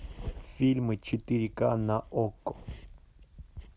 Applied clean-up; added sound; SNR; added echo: none; none; none; none.